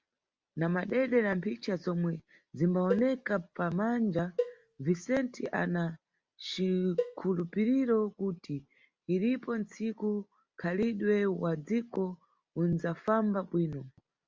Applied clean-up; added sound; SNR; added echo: none; Cowbell; 8 dB; none.